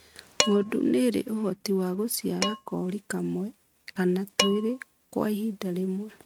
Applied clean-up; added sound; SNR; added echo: neural mask model RNNoise.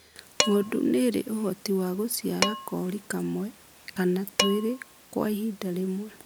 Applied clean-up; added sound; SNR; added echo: none; Dishes, pots, and pans; 7 dB; none.